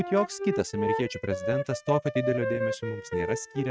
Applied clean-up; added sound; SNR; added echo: neural mask model RNNoise.